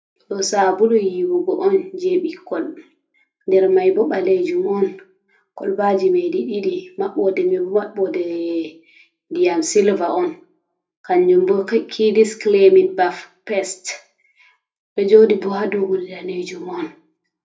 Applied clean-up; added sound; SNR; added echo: none; none; none; reverberation time 0.3 s.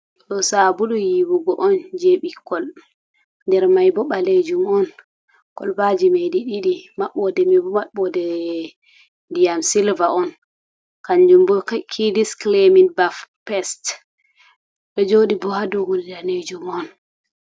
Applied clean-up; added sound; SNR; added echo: none; none; none; none.